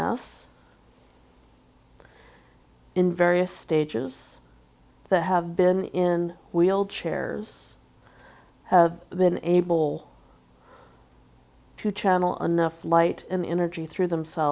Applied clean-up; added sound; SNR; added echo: none; none; none; none.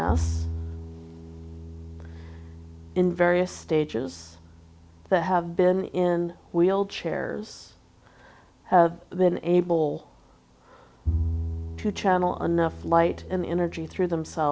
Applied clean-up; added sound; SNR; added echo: none; Bowed string instrument; 9 dB; none.